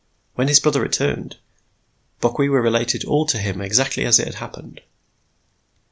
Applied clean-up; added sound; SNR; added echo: none; none; none; none.